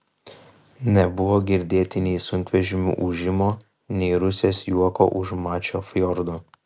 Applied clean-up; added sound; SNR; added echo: none; none; none; none.